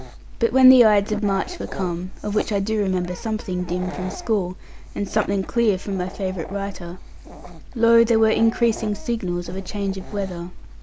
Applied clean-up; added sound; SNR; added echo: none; Dog; 14 dB; none.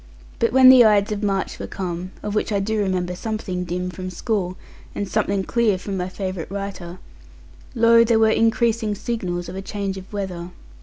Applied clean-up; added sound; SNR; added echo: none; none; none; none.